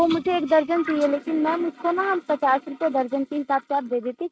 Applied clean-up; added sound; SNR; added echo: neural mask model RNNoise.